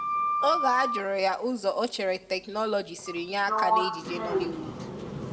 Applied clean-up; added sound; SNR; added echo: none; Sliding door; 1 dB; reverberation time 1.5 s.